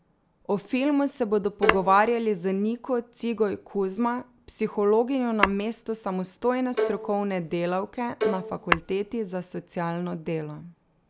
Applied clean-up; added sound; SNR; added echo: none; Bowed string instrument + Tap / Hammer; 6 dB; none.